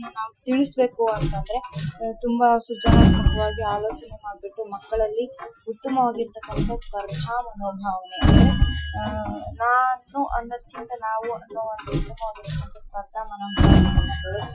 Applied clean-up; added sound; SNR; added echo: classical method Wiener filter.